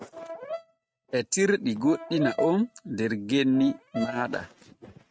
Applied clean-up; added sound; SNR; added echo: neural mask model RNNoise.